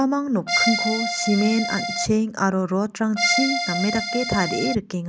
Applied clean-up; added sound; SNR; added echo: none; Accordion; 1 dB; none.